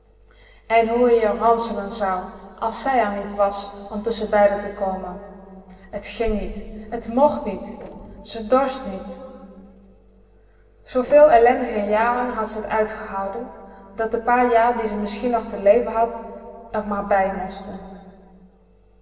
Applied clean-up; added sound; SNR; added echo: neural separator model SepFormer DNS4.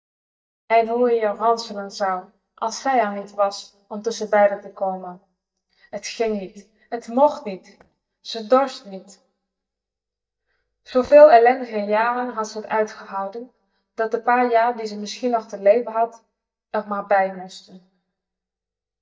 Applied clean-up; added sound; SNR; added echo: neural mask model DeepFilterNet 3.